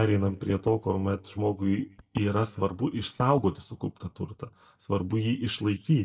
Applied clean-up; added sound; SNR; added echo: neural mask model DeepFilterNet 3.